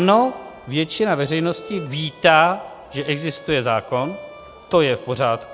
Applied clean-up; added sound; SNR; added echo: none; Bowed string instrument; 20 dB; none.